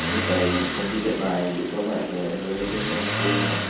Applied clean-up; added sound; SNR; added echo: none; Motor vehicle (road); 2 dB; reverberation time 0.8 s.